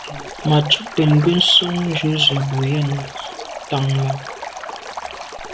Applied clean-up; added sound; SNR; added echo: none; Stream; 11 dB; none.